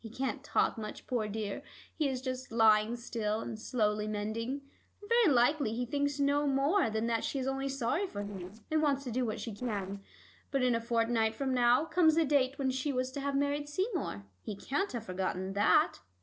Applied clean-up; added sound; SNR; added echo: neural separator model SepFormer DNS4.